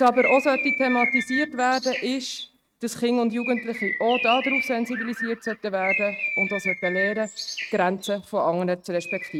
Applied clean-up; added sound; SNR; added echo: neural mask model RNNoise.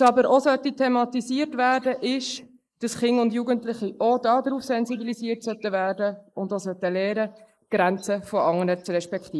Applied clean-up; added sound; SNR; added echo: neural mask model Resemble Enhance denoiser.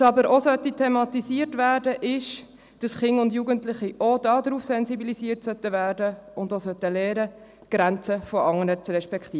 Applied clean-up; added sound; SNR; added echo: none; none; none; none.